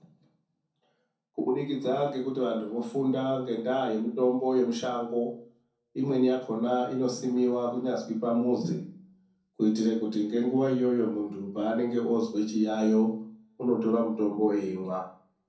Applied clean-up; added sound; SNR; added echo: none; none; none; reverberation time 0.5 s.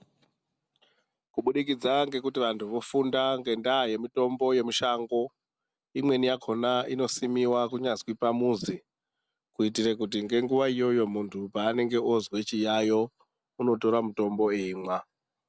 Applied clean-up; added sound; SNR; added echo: none; none; none; none.